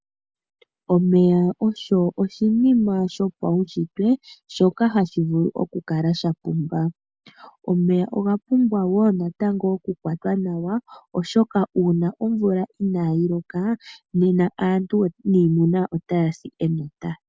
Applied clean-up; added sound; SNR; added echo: none; none; none; none.